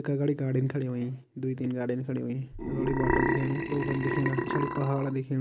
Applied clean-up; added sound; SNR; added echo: none; Burping, eructation; 1 dB; none.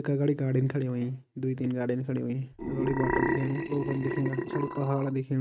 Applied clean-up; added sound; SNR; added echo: neural mask model RNNoise.